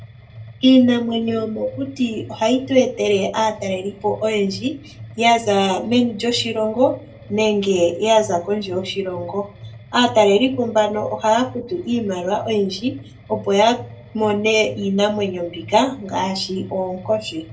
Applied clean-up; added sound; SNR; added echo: none; Mechanisms; 19 dB; reverberation time 0.2 s.